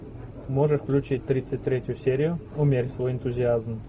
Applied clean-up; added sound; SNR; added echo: none; none; none; none.